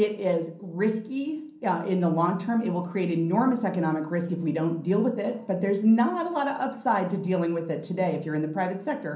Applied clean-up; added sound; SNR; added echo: none; none; none; reverberation time 0.6 s.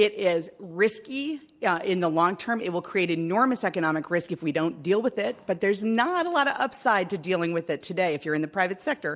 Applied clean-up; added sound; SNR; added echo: none; none; none; none.